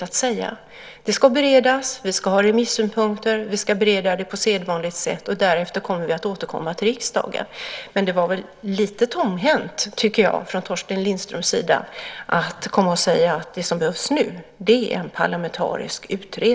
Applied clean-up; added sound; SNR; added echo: none; none; none; none.